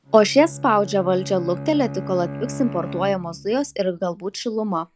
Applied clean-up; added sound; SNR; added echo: none; Bowed string instrument; 13 dB; none.